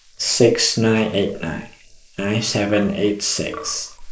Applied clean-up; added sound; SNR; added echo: neural mask model Resemble Enhance denoiser.